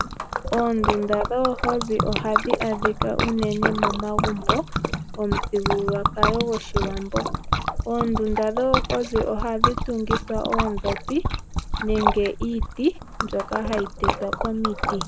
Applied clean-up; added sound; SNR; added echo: none; Liquid; 0 dB; none.